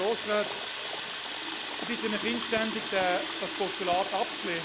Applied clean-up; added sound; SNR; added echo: none; Water tap, faucet; 0 dB; none.